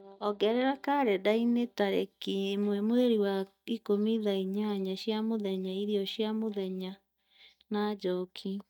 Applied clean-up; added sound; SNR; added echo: neural mask model DeepFilterNet 3.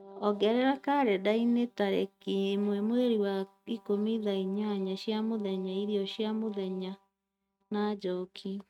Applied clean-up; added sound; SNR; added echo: neural mask model RNNoise.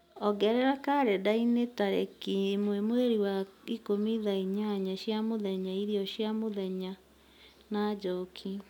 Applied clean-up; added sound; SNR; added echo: none; none; none; none.